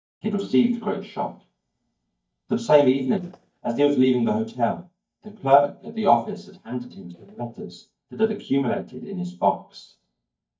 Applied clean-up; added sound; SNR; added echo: neural mask model DeepFilterNet 3.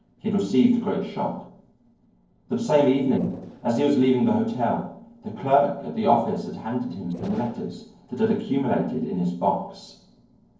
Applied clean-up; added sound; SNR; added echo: neural separator model SepFormer DNS4.